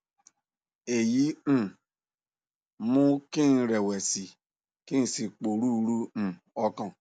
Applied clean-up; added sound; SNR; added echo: none; none; none; none.